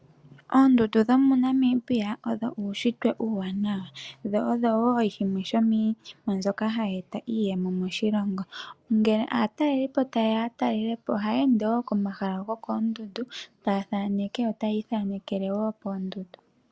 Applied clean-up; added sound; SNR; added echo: none; none; none; none.